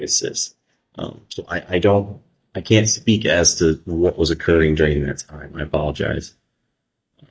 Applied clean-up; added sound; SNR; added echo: neural mask model DeepFilterNet 3.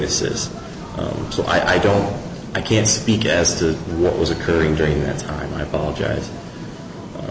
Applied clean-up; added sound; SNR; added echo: none; Cheering; 18 dB; none.